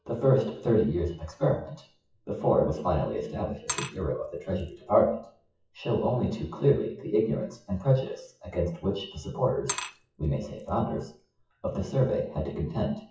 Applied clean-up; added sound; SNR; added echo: classical method WPE with log-MMSE.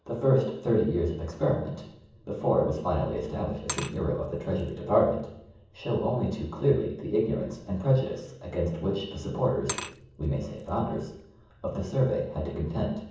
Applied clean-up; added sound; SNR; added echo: none; Glass / Liquid; 15 dB; reverberation time 1.2 s.